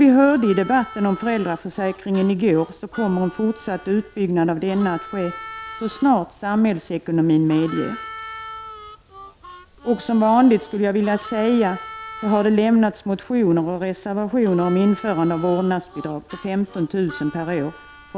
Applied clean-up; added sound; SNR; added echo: none; Harmonica; 18 dB; none.